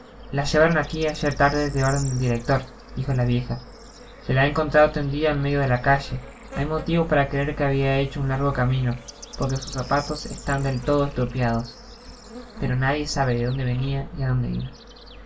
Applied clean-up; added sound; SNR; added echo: none; Bird / Insect; 19 dB; reverberation time 0.2 s.